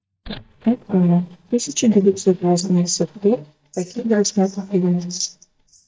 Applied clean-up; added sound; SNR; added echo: neural mask model DeepFilterNet 3.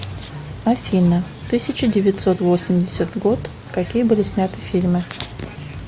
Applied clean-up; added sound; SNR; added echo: none; none; none; none.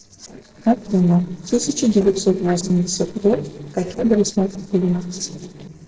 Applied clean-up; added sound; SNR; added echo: neural separator model SepFormer DNS4.